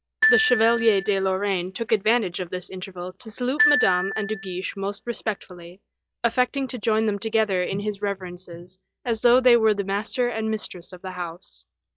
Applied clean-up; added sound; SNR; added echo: classical method log-MMSE.